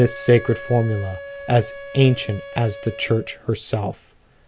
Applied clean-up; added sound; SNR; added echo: none; Wind instrument, woodwind instrument; 16 dB; none.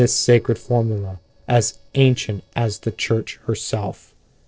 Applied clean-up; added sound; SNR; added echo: neural separator model SepFormer DNS4.